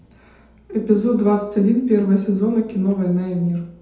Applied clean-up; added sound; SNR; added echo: none; none; none; reverberation time 2.0 s.